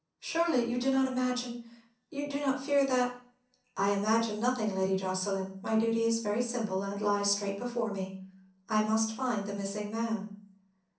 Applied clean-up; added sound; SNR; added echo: none; none; none; reverberation time 0.6 s.